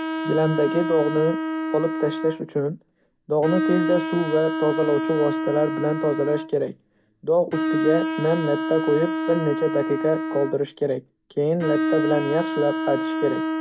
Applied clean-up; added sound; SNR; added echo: none; Bowed string instrument; 3 dB; none.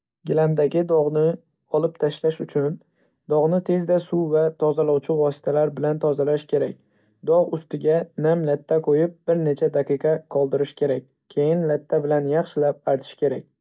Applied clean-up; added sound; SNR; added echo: none; none; none; none.